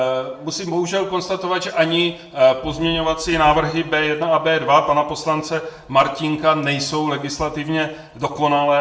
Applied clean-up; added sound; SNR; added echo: none; none; none; reverberation time 0.5 s.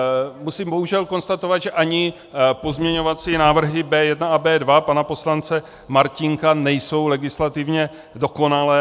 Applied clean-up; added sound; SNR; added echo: none; none; none; none.